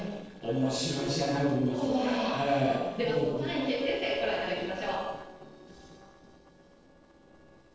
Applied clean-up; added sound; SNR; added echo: neural separator model SepFormer DNS4.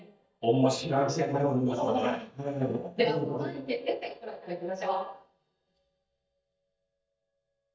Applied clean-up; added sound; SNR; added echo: neural mask model DeepFilterNet 3.